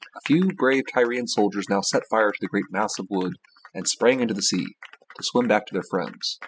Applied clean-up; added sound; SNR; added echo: classical method spectral subtraction.